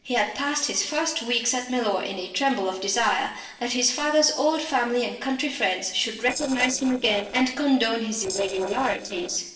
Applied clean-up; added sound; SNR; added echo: neural separator model SepFormer DNS4.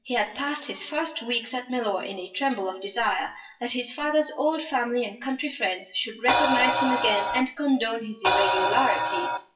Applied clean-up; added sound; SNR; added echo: classical method WPE with log-MMSE.